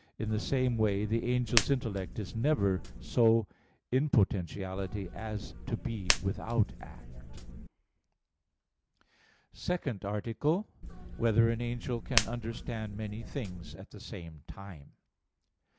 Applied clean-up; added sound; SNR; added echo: none; Hands; 5 dB; none.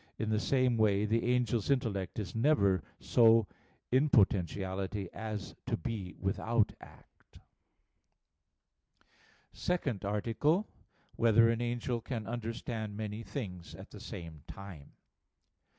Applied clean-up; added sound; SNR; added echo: none; none; none; none.